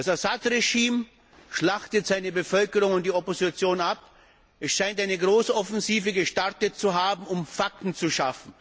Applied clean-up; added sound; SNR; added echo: none; none; none; none.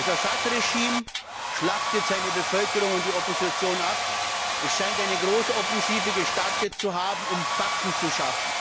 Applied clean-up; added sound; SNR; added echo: none; Domestic sounds, home sounds; -2 dB; none.